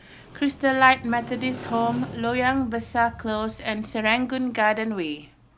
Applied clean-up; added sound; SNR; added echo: none; Motorcycle; 16 dB; none.